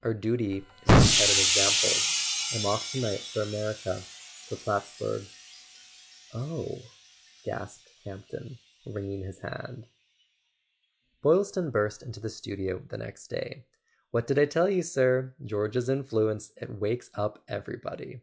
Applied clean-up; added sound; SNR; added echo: classical method log-MMSE.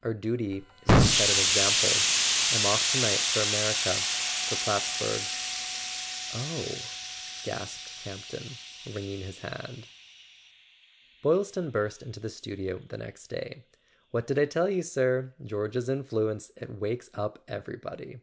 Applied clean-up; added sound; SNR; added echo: none; Explosion; -2 dB; none.